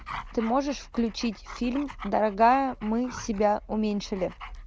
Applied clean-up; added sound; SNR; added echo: none; Dog; 17 dB; none.